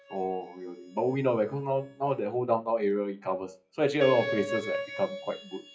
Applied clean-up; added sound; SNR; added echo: classical method WPE with log-MMSE.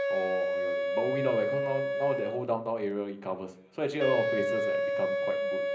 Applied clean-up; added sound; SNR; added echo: none; Wind instrument, woodwind instrument; -2 dB; reverberation time 0.5 s.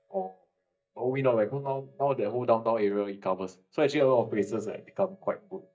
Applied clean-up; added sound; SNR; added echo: neural mask model DeepFilterNet 3.